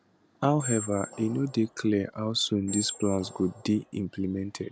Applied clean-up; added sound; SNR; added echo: none; Squeak; 11 dB; none.